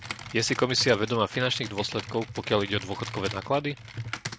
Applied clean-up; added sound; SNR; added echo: none; Computer keyboard; 11 dB; none.